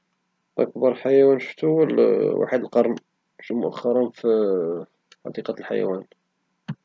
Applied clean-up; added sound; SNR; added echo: none; none; none; none.